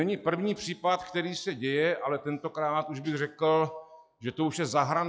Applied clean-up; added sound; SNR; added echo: classical method log-MMSE.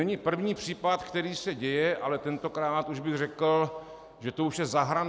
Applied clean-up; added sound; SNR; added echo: none; none; none; none.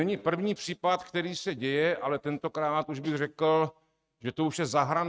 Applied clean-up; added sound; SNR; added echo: neural mask model RNNoise.